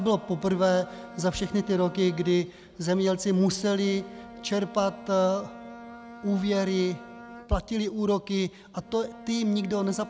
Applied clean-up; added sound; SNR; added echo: none; Bowed string instrument; 18 dB; none.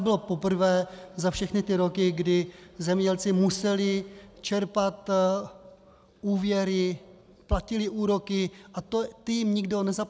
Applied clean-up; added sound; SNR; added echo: none; none; none; none.